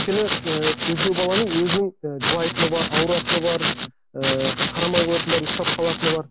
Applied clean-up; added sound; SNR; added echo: none; Domestic sounds, home sounds; -4 dB; none.